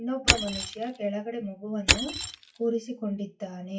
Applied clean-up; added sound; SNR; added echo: classical method WPE with log-MMSE.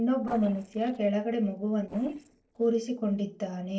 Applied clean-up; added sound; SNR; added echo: neural separator model SepFormer DNS4.